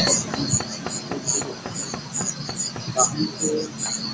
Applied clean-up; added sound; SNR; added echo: none; Knock / Wood; 13 dB; none.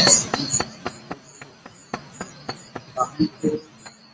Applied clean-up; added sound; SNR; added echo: neural mask model RNNoise.